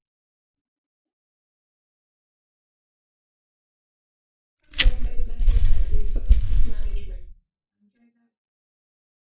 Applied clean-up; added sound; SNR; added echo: neural mask model DeepFilterNet 3.